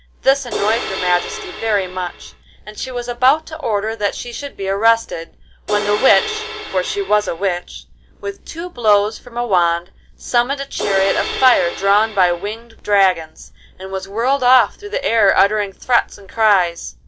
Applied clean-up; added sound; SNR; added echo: none; Crash cymbal; 8 dB; none.